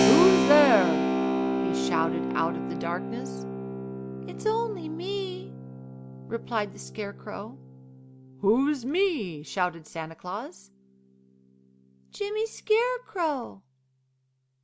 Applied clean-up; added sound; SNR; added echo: none; Keyboard (musical); 2 dB; none.